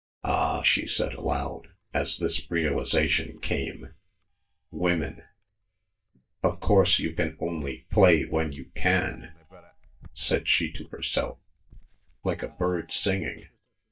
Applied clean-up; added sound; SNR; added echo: neural mask model DeepFilterNet 3.